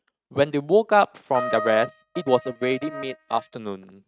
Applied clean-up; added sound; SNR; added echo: neural mask model RNNoise.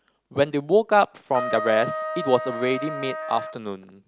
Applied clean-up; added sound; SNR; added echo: none; Trumpet; 7 dB; none.